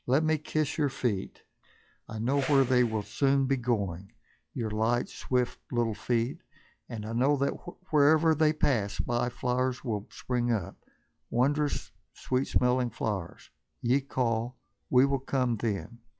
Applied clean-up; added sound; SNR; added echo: classical method log-MMSE.